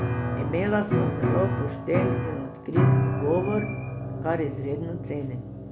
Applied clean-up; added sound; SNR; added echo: none; Piano; -3 dB; none.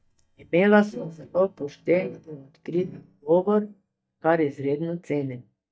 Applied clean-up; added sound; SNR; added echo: neural mask model DeepFilterNet 3.